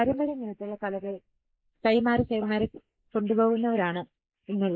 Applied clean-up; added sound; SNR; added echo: neural mask model Resemble Enhance denoiser.